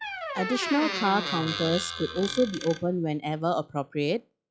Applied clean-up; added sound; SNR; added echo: classical method log-MMSE.